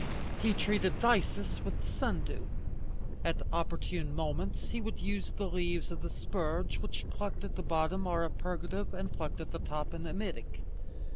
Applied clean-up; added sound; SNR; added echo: none; Thunderstorm; -4 dB; none.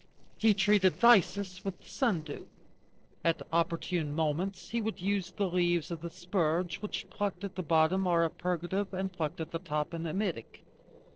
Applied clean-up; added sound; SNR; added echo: neural separator model SepFormer DNS4.